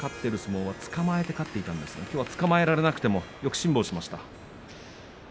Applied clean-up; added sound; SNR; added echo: none; Harp; 19 dB; none.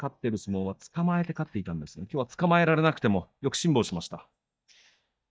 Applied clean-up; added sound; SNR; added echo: neural mask model DeepFilterNet 3.